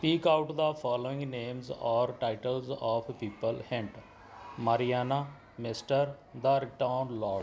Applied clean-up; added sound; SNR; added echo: none; none; none; none.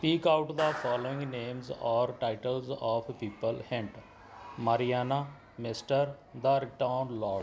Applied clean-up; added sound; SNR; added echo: none; Clapping; 15 dB; none.